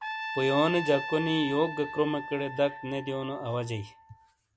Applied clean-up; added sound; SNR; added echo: none; Trumpet; 9 dB; none.